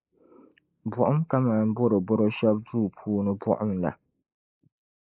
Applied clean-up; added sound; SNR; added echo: neural mask model Resemble Enhance denoiser.